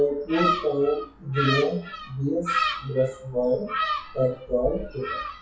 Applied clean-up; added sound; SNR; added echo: classical method WPE with log-MMSE.